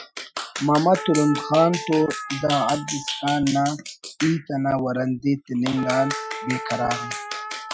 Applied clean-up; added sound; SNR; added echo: classical method Wiener filter.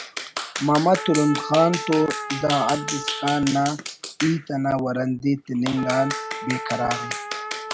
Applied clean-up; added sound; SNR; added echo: none; Trumpet + Clapping; 8 dB; none.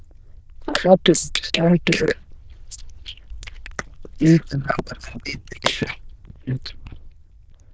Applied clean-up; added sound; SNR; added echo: neural diffusion model UNIVERSE++.